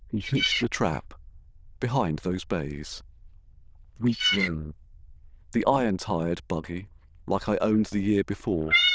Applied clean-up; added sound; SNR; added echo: neural diffusion model UNIVERSE++.